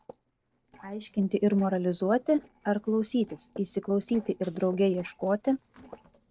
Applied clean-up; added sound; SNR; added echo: neural separator model SepFormer DNS4.